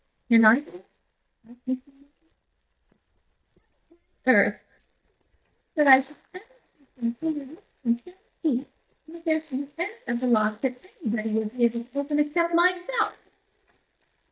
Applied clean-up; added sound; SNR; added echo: neural mask model DeepFilterNet 3.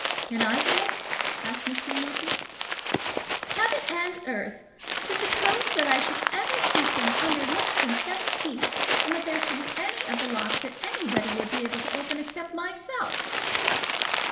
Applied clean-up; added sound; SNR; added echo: none; Crumpling, crinkling; -4 dB; reverberation time 1.7 s.